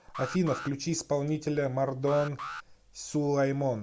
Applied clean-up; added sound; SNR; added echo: none; Alarm; 14 dB; none.